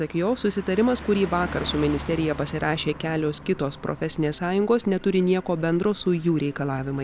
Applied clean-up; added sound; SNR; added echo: none; Car passing by; 16 dB; none.